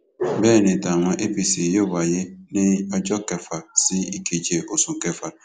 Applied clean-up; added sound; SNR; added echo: none; none; none; none.